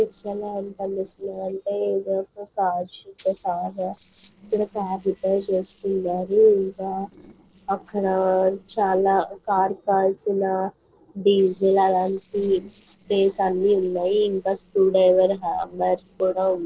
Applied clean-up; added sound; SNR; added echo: neural separator model SepFormer DNS4.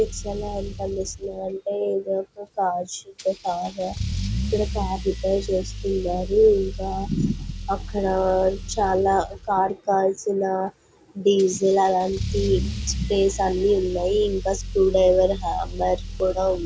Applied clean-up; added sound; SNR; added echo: none; Engine starting / Accelerating, revving, vroom / Car; 9 dB; none.